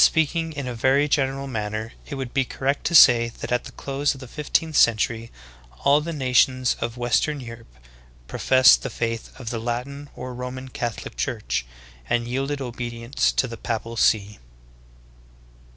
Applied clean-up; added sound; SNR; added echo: none; none; none; none.